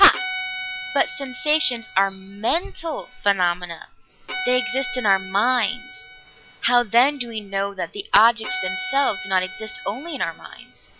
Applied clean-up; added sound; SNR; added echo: none; Bowed string instrument; 11 dB; none.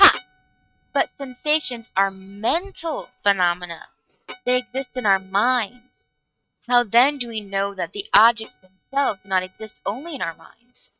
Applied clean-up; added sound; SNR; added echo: neural mask model RNNoise.